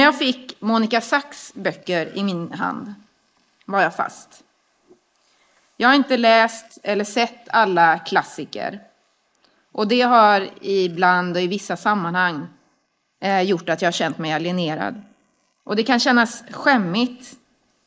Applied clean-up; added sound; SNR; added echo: neural mask model Resemble Enhance denoiser.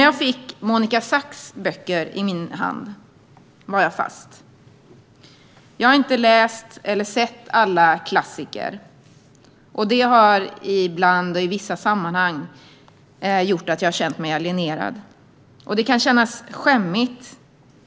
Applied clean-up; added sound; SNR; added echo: none; none; none; none.